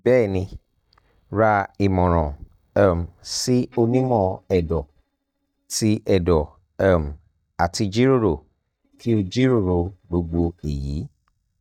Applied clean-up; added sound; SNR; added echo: neural mask model DeepFilterNet 3.